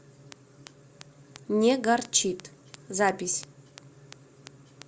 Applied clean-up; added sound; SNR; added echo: none; none; none; none.